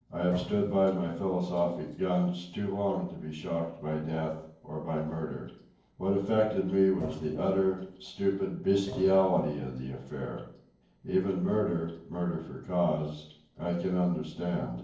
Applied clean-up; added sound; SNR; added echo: neural separator model SepFormer DNS4.